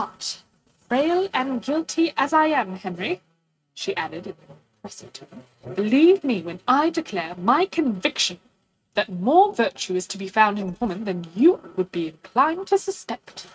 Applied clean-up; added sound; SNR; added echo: neural mask model RNNoise.